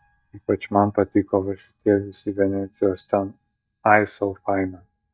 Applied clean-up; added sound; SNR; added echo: neural mask model DeepFilterNet 3.